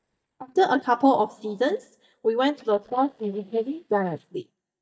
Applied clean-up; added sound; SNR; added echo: neural mask model DeepFilterNet 3.